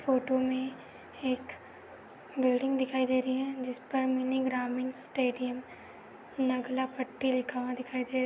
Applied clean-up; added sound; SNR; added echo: none; none; none; none.